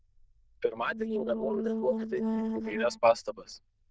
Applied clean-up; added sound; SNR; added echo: neural diffusion model UNIVERSE++.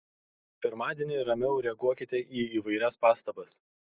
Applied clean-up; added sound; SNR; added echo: none; none; none; none.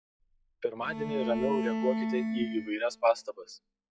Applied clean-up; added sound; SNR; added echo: classical method log-MMSE.